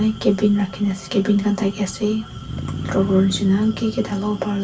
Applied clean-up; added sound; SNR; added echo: none; Motor vehicle (road); 12 dB; reverberation time 0.2 s.